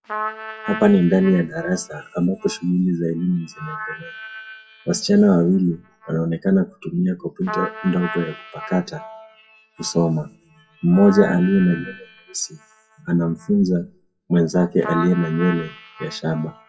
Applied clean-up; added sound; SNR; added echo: classical method WPE with log-MMSE.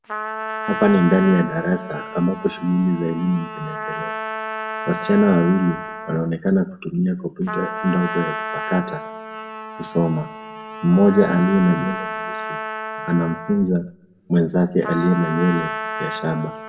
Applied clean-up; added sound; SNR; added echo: none; Trumpet; 9 dB; reverberation time 0.6 s.